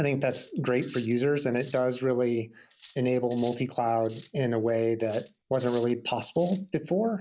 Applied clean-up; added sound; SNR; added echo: none; Cutlery, silverware; 19 dB; none.